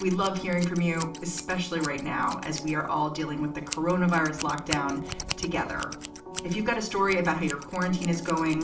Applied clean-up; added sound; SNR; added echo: none; Scissors; 13 dB; reverberation time 0.4 s.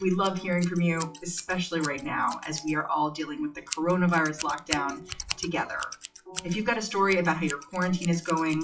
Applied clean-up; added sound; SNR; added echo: classical method WPE with log-MMSE.